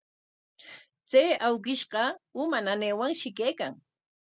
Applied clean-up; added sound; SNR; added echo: none; none; none; none.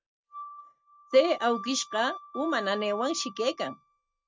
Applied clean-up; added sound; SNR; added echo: neural mask model RNNoise.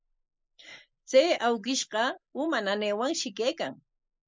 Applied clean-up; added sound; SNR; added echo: neural mask model Resemble Enhance denoiser.